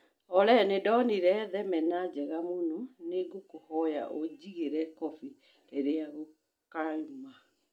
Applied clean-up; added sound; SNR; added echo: none; none; none; none.